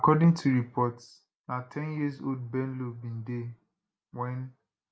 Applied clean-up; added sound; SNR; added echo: none; none; none; none.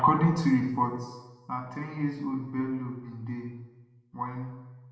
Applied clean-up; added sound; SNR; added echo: none; none; none; reverberation time 1.0 s.